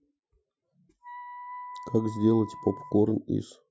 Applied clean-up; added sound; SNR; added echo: classical method Wiener filter.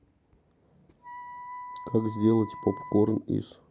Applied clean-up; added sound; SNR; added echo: none; Wind instrument, woodwind instrument; 14 dB; none.